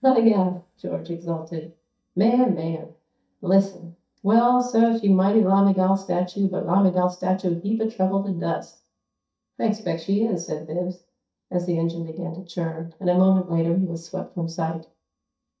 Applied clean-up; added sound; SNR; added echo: neural mask model DeepFilterNet 3.